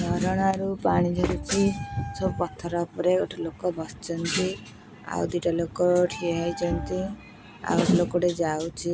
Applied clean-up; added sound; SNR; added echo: none; Bowed string instrument + Meow; 15 dB; none.